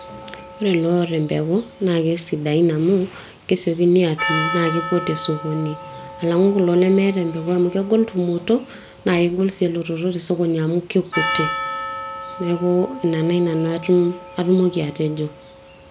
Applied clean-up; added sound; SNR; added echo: none; Percussion; 12 dB; none.